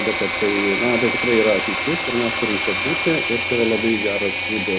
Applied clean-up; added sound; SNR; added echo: none; Engine / Mechanisms; 1 dB; none.